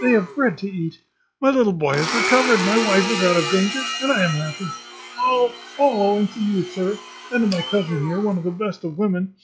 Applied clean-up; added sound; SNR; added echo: classical method log-MMSE.